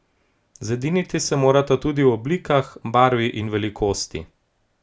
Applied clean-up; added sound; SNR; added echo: none; none; none; none.